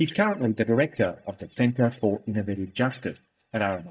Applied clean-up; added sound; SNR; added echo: neural mask model DeepFilterNet 3.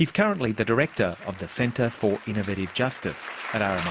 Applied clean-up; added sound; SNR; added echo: none; none; none; none.